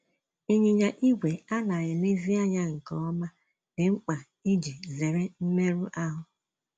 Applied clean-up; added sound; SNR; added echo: none; none; none; none.